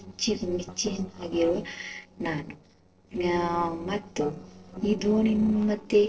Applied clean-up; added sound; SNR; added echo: neural separator model SepFormer DNS4.